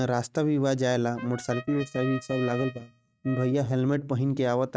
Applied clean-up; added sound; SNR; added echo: neural mask model RNNoise.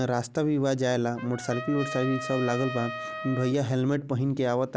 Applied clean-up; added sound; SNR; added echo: none; Trumpet; 12 dB; none.